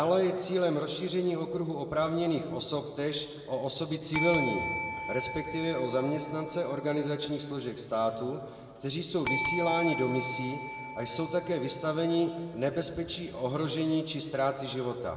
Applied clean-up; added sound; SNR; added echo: none; Bell; 3 dB; reverberation time 1.7 s.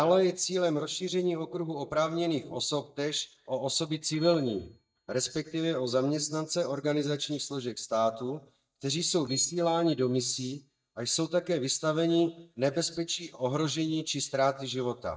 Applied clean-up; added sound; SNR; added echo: neural mask model DeepFilterNet 3.